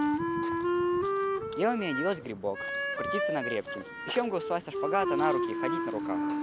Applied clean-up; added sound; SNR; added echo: none; Wind instrument, woodwind instrument; -2 dB; none.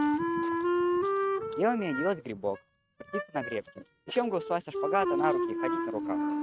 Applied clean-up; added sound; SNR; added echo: neural mask model RNNoise.